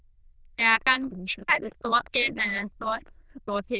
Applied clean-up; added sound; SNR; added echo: neural diffusion model UNIVERSE++.